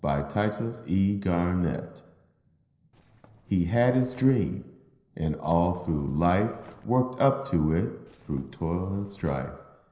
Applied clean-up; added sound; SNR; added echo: neural separator model SepFormer DNS4.